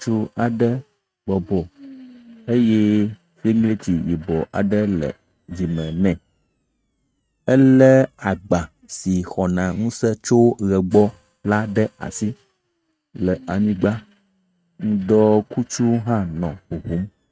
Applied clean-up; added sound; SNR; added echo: neural mask model RNNoise.